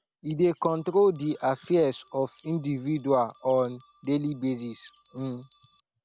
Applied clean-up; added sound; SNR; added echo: none; Bell; 10 dB; none.